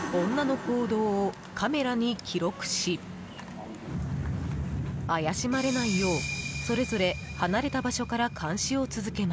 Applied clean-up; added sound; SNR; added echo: none; none; none; none.